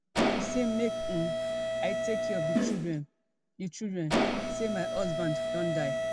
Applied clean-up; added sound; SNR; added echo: none; Mechanisms; -3 dB; none.